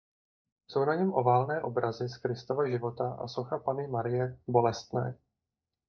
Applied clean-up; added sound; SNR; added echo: neural mask model DeepFilterNet 3.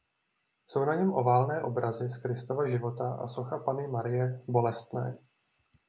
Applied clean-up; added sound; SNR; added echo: none; none; none; none.